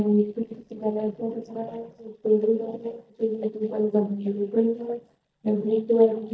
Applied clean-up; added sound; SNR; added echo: neural mask model DeepFilterNet 3.